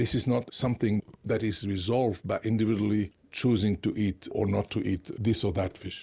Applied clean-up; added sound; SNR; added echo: none; none; none; none.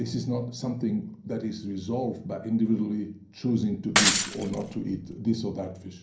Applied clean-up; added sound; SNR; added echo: none; Shatter / Crushing; -3 dB; reverberation time 0.6 s.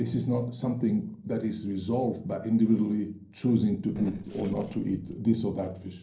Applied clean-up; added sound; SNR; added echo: neural separator model SepFormer DNS4.